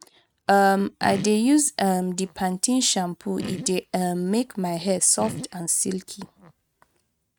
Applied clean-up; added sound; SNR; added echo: neural mask model RNNoise.